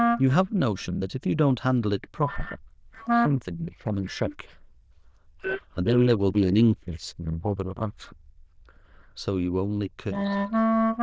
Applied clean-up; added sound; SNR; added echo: neural diffusion model UNIVERSE++.